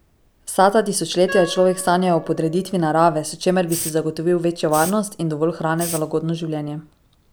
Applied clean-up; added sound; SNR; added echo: none; Hiss + Wind instrument, woodwind instrument; 15 dB; none.